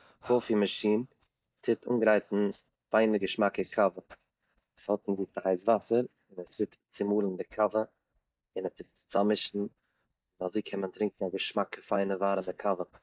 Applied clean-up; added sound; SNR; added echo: neural mask model DeepFilterNet 3.